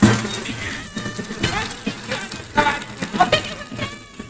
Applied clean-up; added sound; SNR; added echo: neural mask model RNNoise.